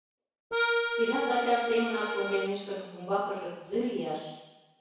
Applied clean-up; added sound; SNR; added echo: none; Accordion; -2 dB; reverberation time 1.1 s.